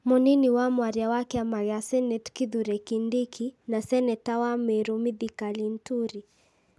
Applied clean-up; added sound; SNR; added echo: none; none; none; none.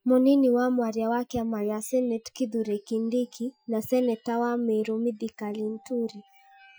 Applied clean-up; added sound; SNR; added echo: classical method Wiener filter.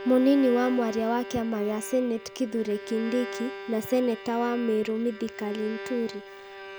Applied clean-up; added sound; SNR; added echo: none; Bowed string instrument; 12 dB; none.